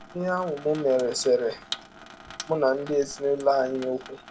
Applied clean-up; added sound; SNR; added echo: none; Sink (filling or washing) / Water tap, faucet; 17 dB; none.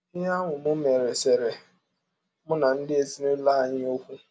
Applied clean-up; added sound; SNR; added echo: none; none; none; none.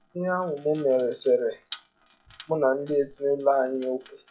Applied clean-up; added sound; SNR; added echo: classical method log-MMSE.